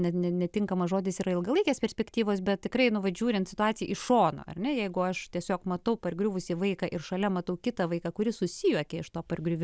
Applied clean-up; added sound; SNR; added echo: none; none; none; none.